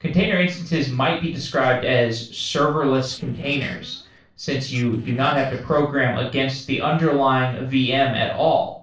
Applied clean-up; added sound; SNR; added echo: neural separator model SepFormer DNS4.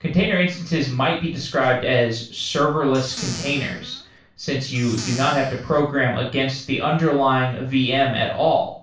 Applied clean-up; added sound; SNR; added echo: none; Squeak / Cupboard open or close; 13 dB; reverberation time 0.3 s.